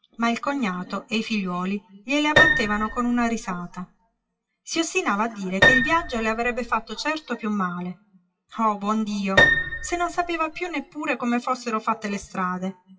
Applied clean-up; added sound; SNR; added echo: classical method WPE with log-MMSE.